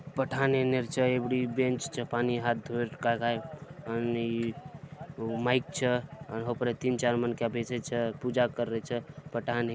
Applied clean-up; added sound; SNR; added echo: none; none; none; none.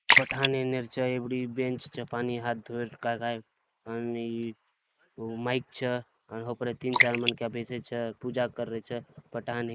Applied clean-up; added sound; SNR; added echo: neural mask model Resemble Enhance denoiser.